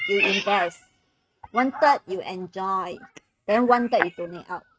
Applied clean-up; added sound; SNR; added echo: neural mask model RNNoise.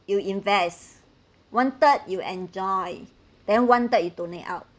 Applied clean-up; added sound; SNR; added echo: none; none; none; none.